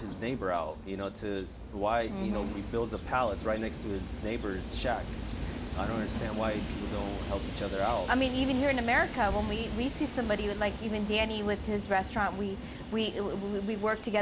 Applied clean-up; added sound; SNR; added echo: none; Train; 7 dB; none.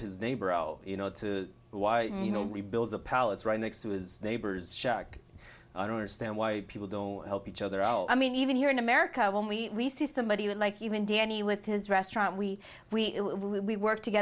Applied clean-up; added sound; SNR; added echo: none; none; none; none.